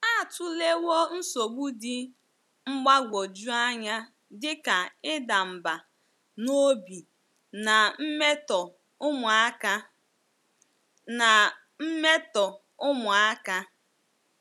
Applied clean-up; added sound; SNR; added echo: none; none; none; none.